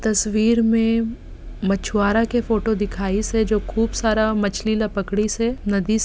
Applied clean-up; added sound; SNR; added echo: none; none; none; none.